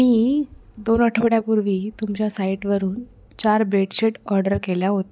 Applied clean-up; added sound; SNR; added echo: none; none; none; none.